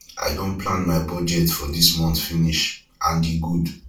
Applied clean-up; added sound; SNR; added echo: none; none; none; reverberation time 0.3 s.